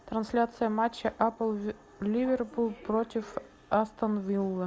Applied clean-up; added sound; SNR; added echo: none; none; none; none.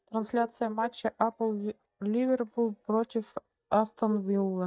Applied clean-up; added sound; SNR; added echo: neural mask model DeepFilterNet 3.